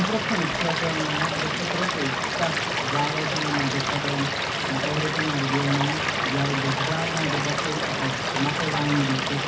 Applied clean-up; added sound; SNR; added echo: none; Stream / Liquid; -2 dB; reverberation time 0.3 s.